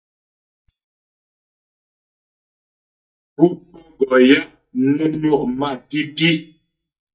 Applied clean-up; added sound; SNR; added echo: neural mask model DeepFilterNet 3.